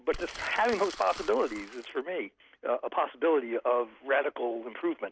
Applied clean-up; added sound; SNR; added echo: none; Crumpling, crinkling; 15 dB; none.